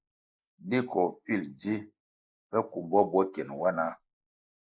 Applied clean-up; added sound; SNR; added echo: neural mask model Resemble Enhance denoiser.